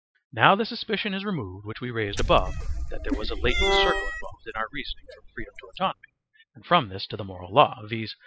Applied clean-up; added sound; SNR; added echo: classical method spectral subtraction.